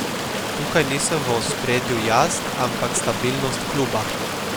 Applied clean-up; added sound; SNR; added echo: none; Stream; 2 dB; none.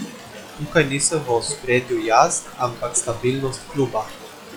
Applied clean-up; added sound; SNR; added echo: classical method log-MMSE.